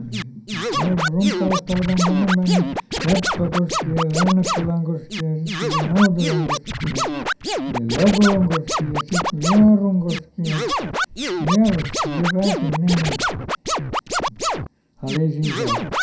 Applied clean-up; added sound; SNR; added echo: none; Scratching (performance technique); 4 dB; reverberation time 0.2 s.